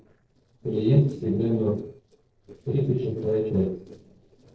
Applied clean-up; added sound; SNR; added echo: neural separator model SepFormer DNS4.